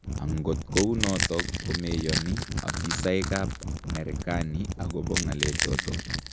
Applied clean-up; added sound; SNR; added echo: none; Crack / Crushing + Mechanisms; 0 dB; none.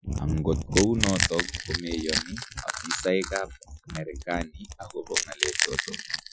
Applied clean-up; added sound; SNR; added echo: classical method Wiener filter.